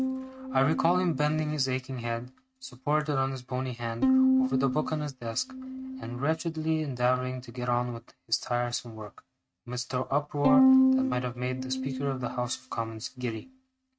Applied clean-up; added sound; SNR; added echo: neural mask model RNNoise.